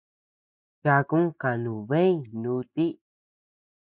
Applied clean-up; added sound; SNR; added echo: neural mask model Resemble Enhance denoiser.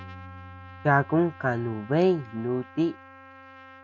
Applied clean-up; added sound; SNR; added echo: none; Trumpet + Bass guitar; 18 dB; none.